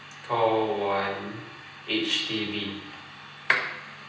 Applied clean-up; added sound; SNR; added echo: none; none; none; reverberation time 0.9 s.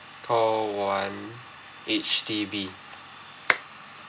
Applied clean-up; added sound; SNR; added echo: none; none; none; none.